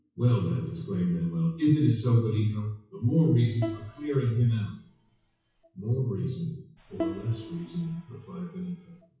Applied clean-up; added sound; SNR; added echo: classical method WPE with log-MMSE.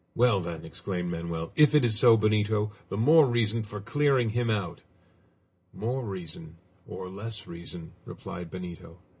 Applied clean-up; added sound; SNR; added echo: none; none; none; none.